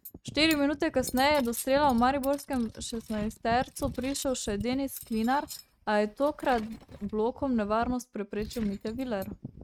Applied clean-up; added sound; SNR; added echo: neural mask model RNNoise.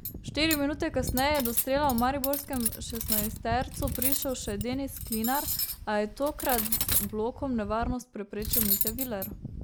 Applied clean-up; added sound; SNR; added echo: none; Cutlery, silverware; 2 dB; none.